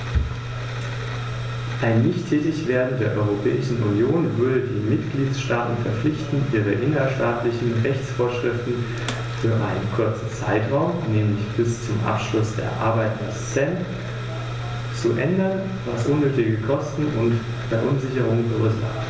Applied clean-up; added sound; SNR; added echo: none; Bathtub (filling or washing) / Water / Splash, splatter; 19 dB; none.